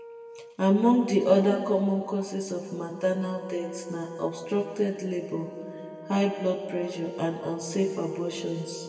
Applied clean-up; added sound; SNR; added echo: none; Brass instrument; 17 dB; reverberation time 2.0 s.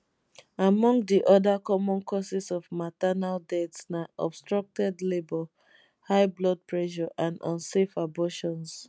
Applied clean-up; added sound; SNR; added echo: none; none; none; none.